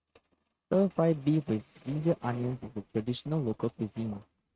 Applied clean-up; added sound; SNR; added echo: neural mask model RNNoise.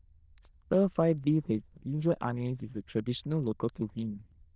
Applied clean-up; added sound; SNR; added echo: neural diffusion model UNIVERSE++.